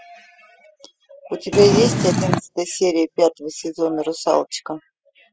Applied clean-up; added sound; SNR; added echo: classical method spectral subtraction.